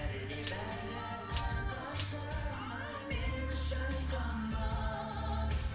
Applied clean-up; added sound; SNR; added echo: none; Tambourine; -3 dB; reverberation time 0.7 s.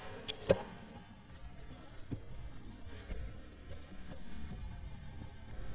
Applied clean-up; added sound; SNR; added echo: neural mask model DeepFilterNet 3.